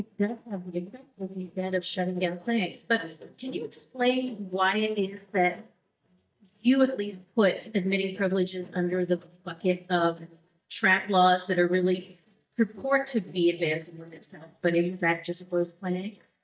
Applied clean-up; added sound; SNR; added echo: neural mask model DeepFilterNet 3.